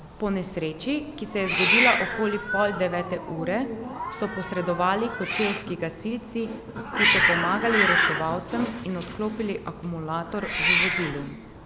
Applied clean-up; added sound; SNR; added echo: none; Hiss; 0 dB; none.